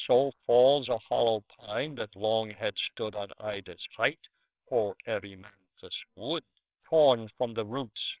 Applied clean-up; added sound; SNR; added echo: neural separator model SepFormer WHAMR!.